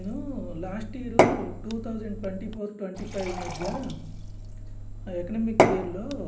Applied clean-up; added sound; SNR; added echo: none; Fill (with liquid) / Glass / Water; -5 dB; reverberation time 0.5 s.